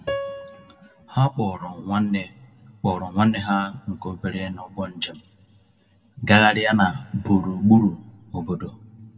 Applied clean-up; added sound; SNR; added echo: none; Piano; 14 dB; reverberation time 2.3 s.